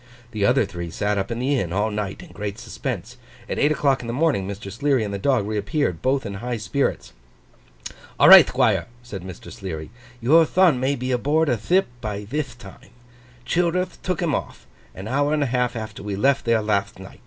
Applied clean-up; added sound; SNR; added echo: none; none; none; none.